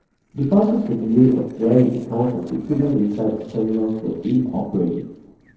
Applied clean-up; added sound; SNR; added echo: neural separator model SepFormer DNS4.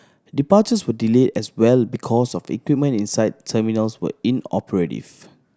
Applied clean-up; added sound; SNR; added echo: none; none; none; none.